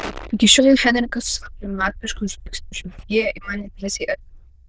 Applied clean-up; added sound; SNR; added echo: neural diffusion model UNIVERSE++.